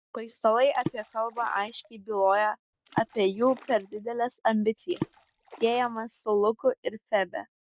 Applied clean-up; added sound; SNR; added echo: neural mask model RNNoise.